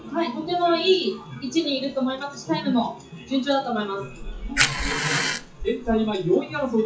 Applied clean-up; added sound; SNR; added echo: classical method WPE with log-MMSE.